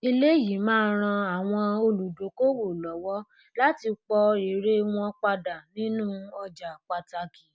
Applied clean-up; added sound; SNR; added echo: none; none; none; none.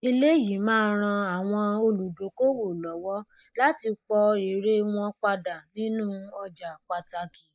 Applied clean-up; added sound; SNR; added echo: neural mask model Resemble Enhance denoiser.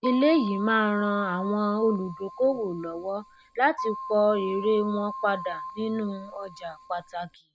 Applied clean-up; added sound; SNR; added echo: none; Keyboard (musical); 11 dB; none.